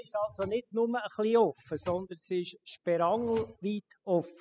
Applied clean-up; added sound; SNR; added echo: classical method spectral subtraction.